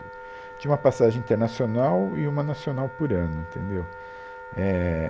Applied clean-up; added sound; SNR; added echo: none; Wind instrument, woodwind instrument; 15 dB; none.